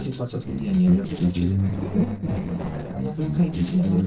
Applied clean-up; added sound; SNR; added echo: neural separator model SepFormer DNS4.